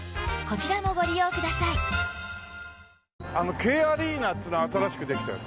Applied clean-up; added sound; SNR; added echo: none; none; none; none.